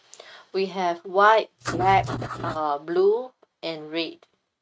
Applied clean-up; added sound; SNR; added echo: neural mask model RNNoise.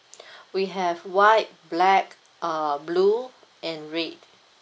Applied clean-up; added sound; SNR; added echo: none; none; none; none.